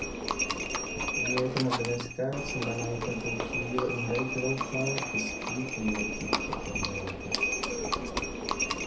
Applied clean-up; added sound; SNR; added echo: none; Livestock, farm animals, working animals; -2 dB; reverberation time 0.3 s.